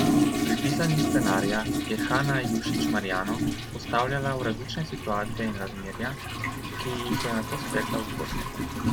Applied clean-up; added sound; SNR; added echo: none; Toilet flush; -2 dB; none.